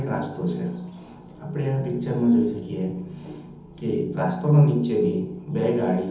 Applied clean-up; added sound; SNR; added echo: none; none; none; reverberation time 0.8 s.